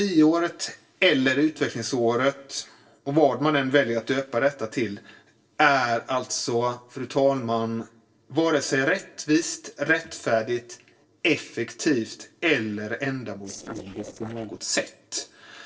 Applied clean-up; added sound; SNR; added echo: neural separator model SepFormer DNS4.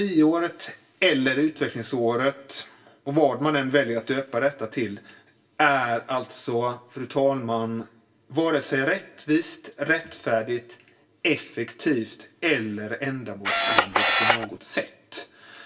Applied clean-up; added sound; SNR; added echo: none; Camera; -4 dB; reverberation time 0.2 s.